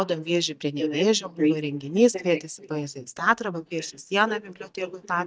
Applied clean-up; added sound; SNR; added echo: neural mask model DeepFilterNet 3.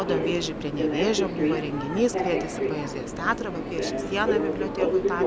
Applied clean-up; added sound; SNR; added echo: none; Subway, metro, underground; -2 dB; none.